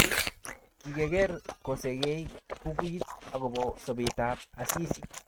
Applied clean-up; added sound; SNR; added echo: neural mask model RNNoise.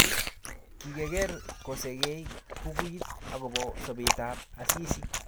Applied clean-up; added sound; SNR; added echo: none; Chewing, mastication; -5 dB; none.